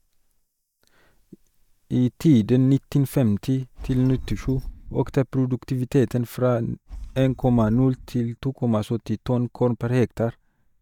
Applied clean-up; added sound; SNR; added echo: neural mask model DeepFilterNet 3.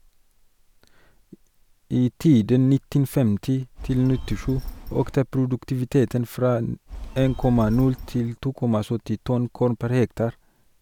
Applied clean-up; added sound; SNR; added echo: none; Telephone; 10 dB; none.